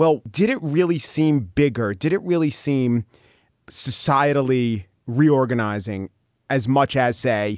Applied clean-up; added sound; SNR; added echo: none; none; none; none.